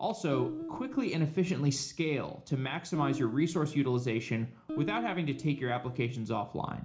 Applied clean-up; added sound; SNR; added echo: none; Guitar; 10 dB; reverberation time 0.4 s.